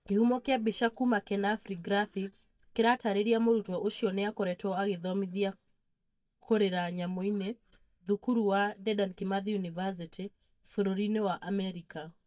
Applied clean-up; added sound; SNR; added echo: neural mask model DeepFilterNet 3.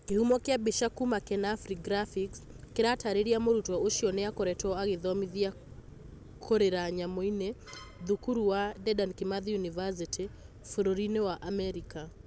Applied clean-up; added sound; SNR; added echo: none; none; none; none.